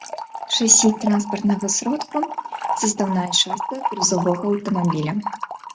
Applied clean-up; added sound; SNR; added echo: neural mask model RNNoise.